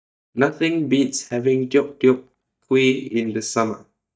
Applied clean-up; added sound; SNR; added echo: neural mask model DeepFilterNet 3.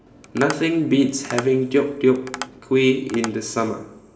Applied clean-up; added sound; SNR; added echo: none; Tap; 15 dB; reverberation time 1.1 s.